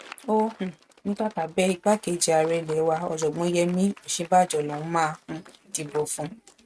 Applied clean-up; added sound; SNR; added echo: neural mask model RNNoise.